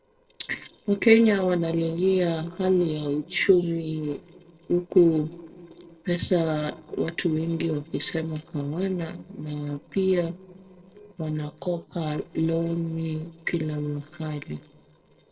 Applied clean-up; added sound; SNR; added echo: neural separator model SepFormer DNS4.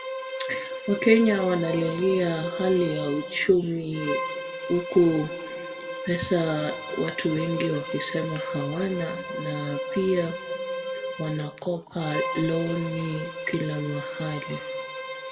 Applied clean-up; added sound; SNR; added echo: none; Bowed string instrument; 7 dB; reverberation time 1.9 s.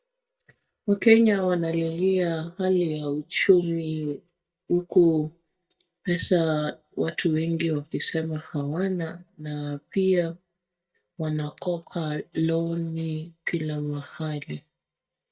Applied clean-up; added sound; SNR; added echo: neural mask model DeepFilterNet 3.